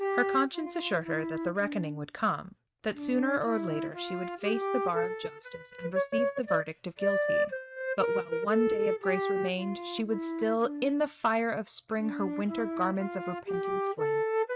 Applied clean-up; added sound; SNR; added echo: neural mask model RNNoise.